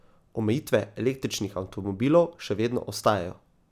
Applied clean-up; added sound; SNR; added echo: none; none; none; none.